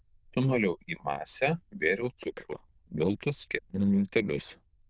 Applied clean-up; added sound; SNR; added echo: neural diffusion model UNIVERSE++.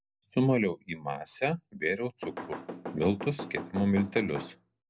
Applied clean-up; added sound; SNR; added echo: none; Knock / Wood; 9 dB; none.